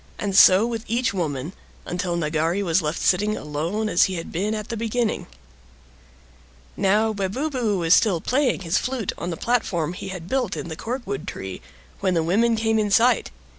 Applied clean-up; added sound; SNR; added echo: none; none; none; none.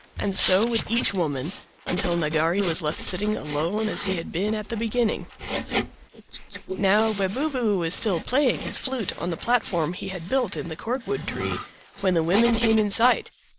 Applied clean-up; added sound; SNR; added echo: neural mask model Resemble Enhance denoiser.